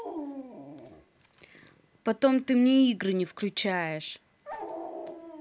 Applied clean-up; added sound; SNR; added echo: none; Dog; 15 dB; none.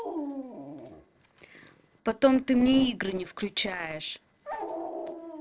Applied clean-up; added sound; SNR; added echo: neural separator model SepFormer DNS4.